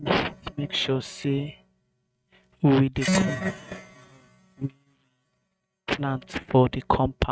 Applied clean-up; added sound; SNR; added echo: neural mask model RNNoise.